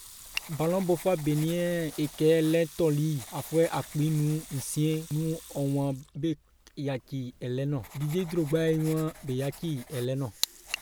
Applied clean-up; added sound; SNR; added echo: none; Sink (filling or washing) / Water tap, faucet / Liquid + Writing; 18 dB; none.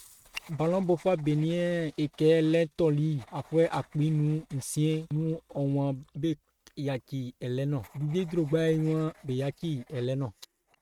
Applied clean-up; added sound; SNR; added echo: neural mask model RNNoise.